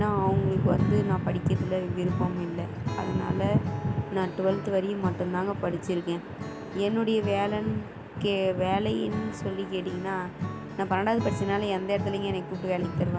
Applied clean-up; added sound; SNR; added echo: none; Acoustic guitar / Strum; 11 dB; none.